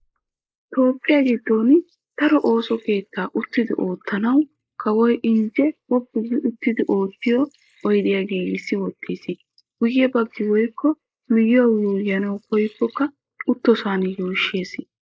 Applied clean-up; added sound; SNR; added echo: neural mask model Resemble Enhance denoiser.